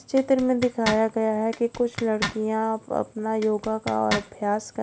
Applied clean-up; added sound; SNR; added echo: none; Zipper (clothing); 10 dB; none.